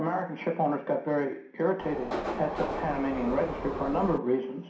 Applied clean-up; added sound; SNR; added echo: none; Subway, metro, underground; 5 dB; reverberation time 0.5 s.